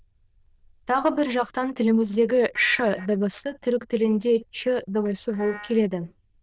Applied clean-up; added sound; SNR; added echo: neural diffusion model UNIVERSE++.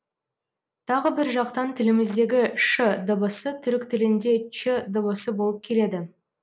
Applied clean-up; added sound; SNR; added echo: none; none; none; none.